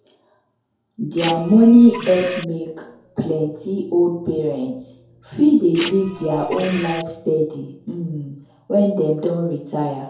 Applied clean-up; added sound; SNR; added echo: none; Printer; 11 dB; reverberation time 2.2 s.